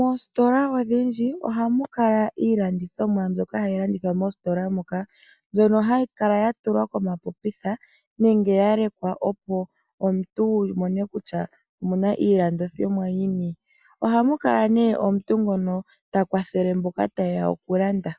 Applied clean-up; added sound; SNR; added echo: none; none; none; none.